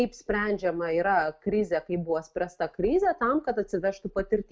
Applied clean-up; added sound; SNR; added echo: none; none; none; none.